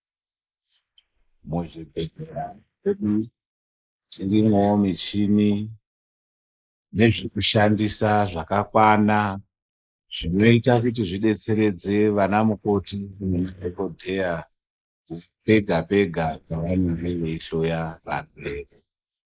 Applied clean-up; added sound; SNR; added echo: neural mask model Resemble Enhance denoiser.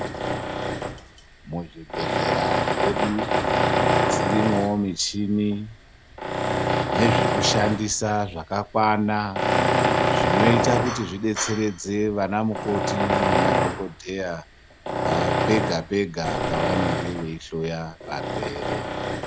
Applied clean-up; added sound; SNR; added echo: none; Tools; -2 dB; none.